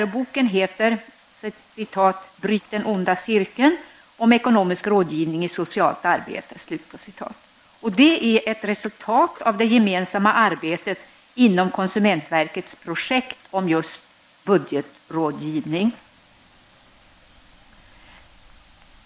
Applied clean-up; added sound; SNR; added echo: neural mask model Resemble Enhance denoiser.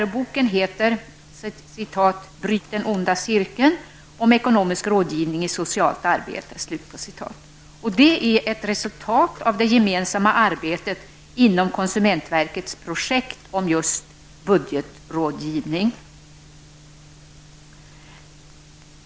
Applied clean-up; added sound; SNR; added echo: none; none; none; none.